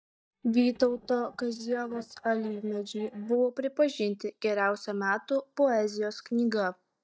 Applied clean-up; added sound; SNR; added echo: neural mask model DeepFilterNet 3.